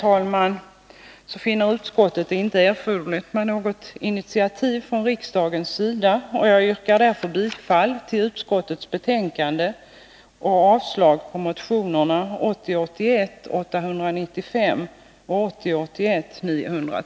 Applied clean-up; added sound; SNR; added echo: none; none; none; none.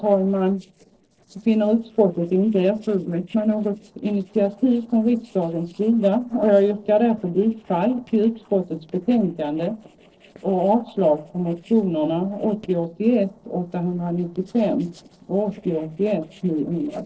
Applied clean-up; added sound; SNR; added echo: neural separator model SepFormer DNS4.